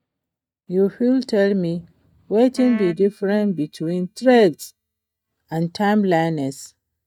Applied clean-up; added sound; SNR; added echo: neural mask model DeepFilterNet 3.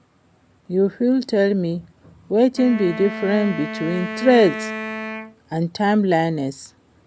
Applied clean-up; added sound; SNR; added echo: none; Wind instrument, woodwind instrument; 10 dB; none.